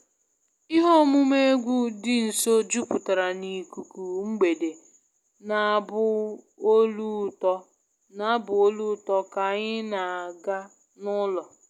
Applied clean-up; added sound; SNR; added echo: none; none; none; none.